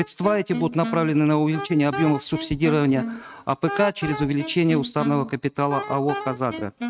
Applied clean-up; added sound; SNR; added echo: neural mask model RNNoise.